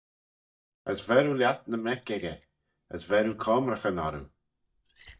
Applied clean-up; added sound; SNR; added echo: neural mask model DeepFilterNet 3.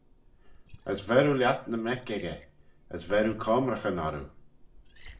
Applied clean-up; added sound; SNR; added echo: none; Liquid; 20 dB; reverberation time 0.4 s.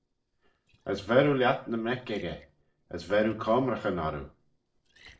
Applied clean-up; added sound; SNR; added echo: neural separator model SepFormer DNS4.